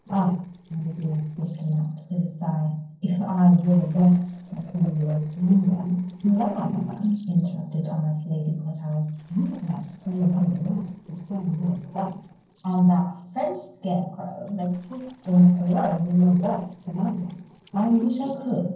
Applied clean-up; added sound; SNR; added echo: neural separator model SepFormer DNS4.